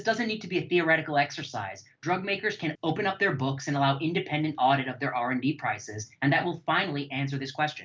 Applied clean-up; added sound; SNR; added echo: none; none; none; none.